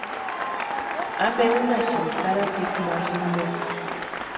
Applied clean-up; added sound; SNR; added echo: none; Applause / Cheering; 1 dB; reverberation time 2.3 s.